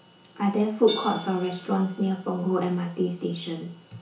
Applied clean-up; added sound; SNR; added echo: none; Hi-hat; 17 dB; reverberation time 0.7 s.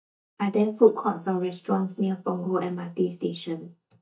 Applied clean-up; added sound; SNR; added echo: neural mask model DeepFilterNet 3.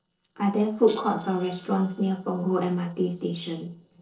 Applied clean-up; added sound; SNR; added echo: neural separator model SepFormer DNS4.